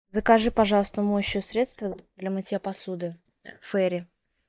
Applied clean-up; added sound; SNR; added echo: neural mask model DeepFilterNet 3.